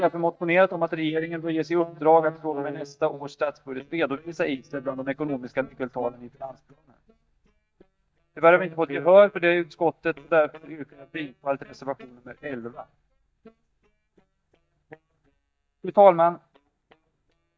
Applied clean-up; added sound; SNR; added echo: neural mask model DeepFilterNet 3.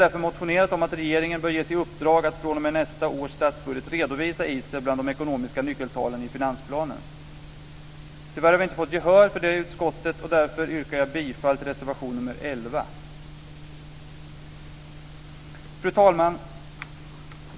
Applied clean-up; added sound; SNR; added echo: none; none; none; none.